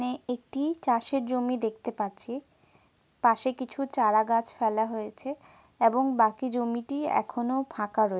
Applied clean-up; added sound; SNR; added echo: none; none; none; none.